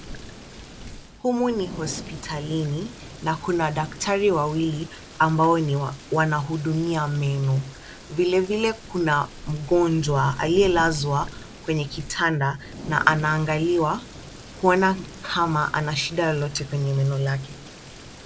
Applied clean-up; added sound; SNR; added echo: none; Thunder / Rain; 15 dB; none.